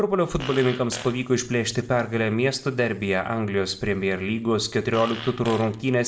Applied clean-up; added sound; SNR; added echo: none; Fart; 15 dB; reverberation time 1.1 s.